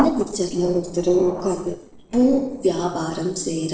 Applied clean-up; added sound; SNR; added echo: neural separator model SepFormer DNS4.